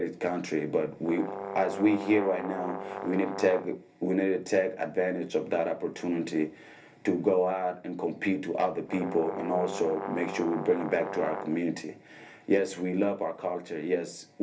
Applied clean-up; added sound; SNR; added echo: none; Brass instrument; 8 dB; reverberation time 0.3 s.